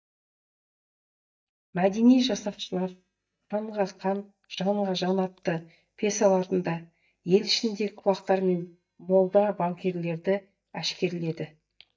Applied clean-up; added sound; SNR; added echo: neural mask model DeepFilterNet 3.